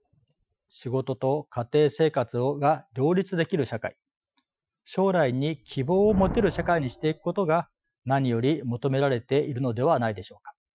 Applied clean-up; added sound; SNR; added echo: classical method Wiener filter.